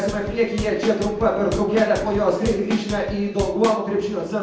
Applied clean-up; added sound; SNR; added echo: none; Drum / Drum kit; 10 dB; reverberation time 0.9 s.